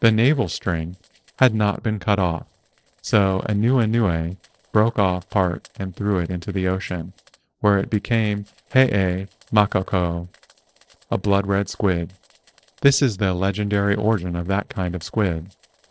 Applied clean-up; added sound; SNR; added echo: neural separator model SepFormer DNS4.